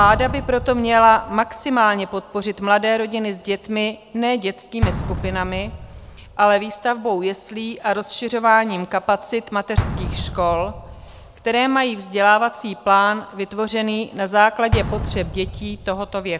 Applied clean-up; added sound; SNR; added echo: none; Explosion; 10 dB; none.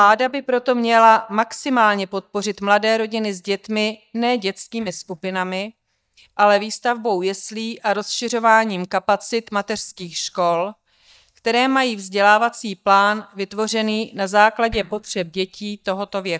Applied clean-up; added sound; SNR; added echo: neural mask model DeepFilterNet 3.